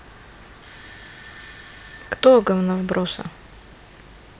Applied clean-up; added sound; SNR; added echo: none; Bell / Doorbell; 12 dB; none.